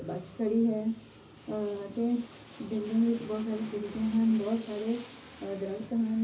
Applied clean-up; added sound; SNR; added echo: none; Aircraft; 19 dB; reverberation time 0.4 s.